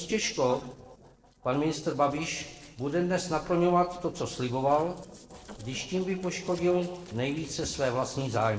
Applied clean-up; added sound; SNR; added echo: neural separator model SepFormer DNS4.